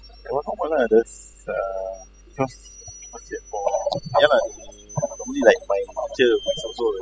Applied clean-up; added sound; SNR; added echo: classical method spectral subtraction.